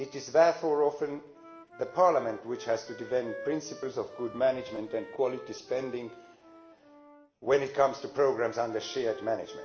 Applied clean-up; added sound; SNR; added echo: none; Wind instrument, woodwind instrument; 18 dB; reverberation time 0.7 s.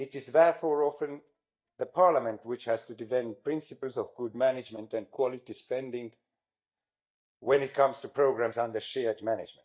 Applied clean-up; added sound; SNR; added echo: neural mask model DeepFilterNet 3.